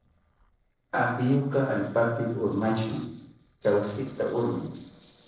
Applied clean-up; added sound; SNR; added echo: neural separator model SepFormer DNS4.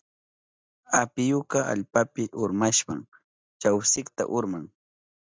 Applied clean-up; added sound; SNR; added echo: none; none; none; none.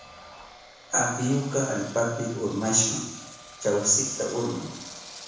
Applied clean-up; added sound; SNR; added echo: none; Engine; 17 dB; reverberation time 1.1 s.